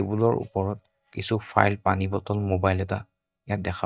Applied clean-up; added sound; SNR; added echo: neural mask model DeepFilterNet 3.